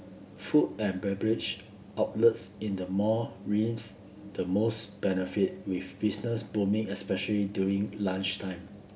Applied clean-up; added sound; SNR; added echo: none; none; none; none.